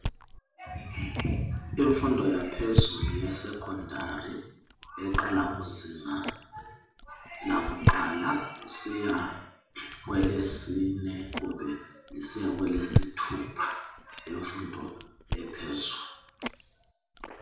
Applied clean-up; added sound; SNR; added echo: none; Chewing, mastication; 8 dB; reverberation time 0.7 s.